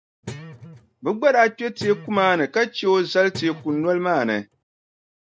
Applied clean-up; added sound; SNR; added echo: none; Guitar; 18 dB; none.